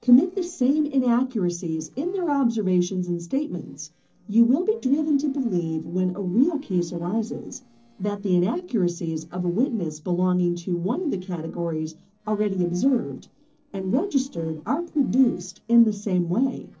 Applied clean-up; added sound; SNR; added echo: neural separator model SepFormer DNS4.